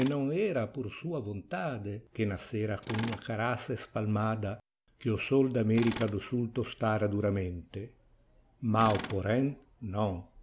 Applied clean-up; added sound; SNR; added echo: none; Tools; 16 dB; none.